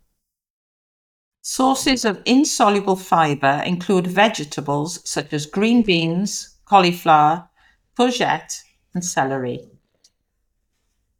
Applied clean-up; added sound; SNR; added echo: neural mask model DeepFilterNet 3.